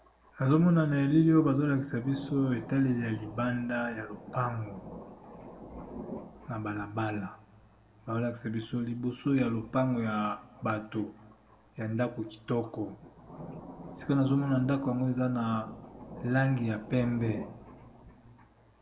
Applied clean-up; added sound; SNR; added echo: none; Thunder; 17 dB; reverberation time 1.1 s.